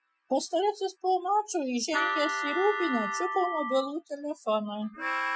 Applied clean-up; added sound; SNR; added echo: classical method Wiener filter.